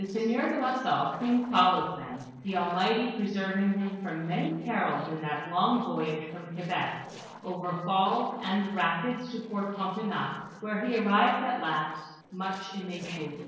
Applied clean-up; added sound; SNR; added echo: neural separator model SepFormer DNS4.